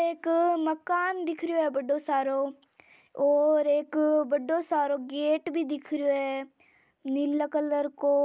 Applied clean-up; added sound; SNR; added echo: none; none; none; none.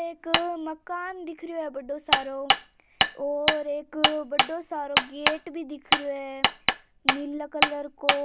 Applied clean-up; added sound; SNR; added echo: none; Hammer; -4 dB; none.